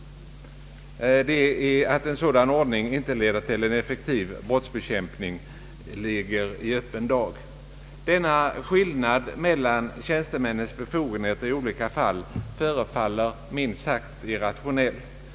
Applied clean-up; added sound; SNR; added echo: none; none; none; none.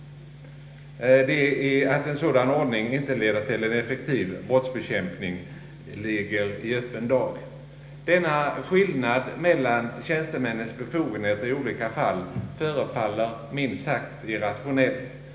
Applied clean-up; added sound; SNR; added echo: none; none; none; reverberation time 1.1 s.